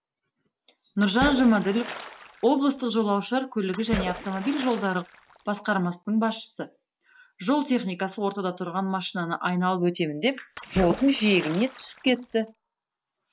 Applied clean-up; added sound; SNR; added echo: none; Splash, splatter; 11 dB; none.